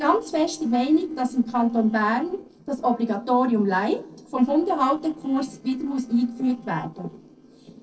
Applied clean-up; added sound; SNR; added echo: neural separator model SepFormer DNS4.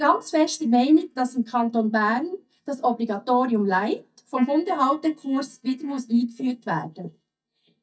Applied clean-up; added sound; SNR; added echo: neural mask model DeepFilterNet 3.